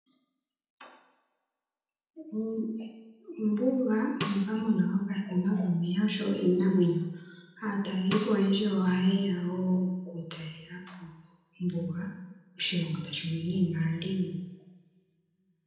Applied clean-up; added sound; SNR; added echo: none; Snare drum; 11 dB; reverberation time 0.9 s.